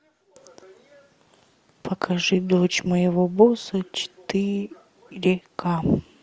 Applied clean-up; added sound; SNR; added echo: none; none; none; none.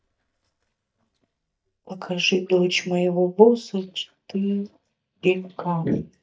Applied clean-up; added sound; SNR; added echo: neural mask model DeepFilterNet 3.